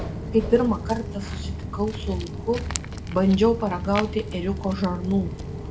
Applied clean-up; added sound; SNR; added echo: none; Walk, footsteps; 6 dB; reverberation time 0.4 s.